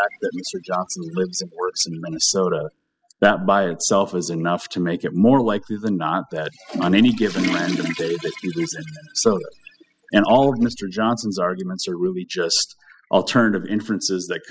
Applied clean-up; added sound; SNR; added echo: classical method spectral subtraction.